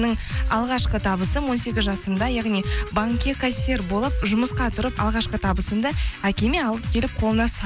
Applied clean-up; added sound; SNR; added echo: none; Wind instrument, woodwind instrument; 20 dB; none.